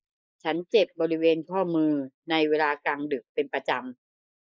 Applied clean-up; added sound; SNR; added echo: neural mask model Resemble Enhance denoiser.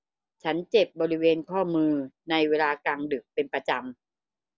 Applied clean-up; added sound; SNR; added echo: none; none; none; none.